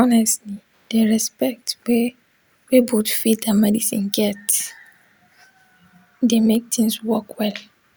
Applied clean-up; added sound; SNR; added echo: none; none; none; none.